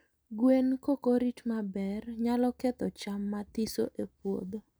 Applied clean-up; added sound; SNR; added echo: none; none; none; none.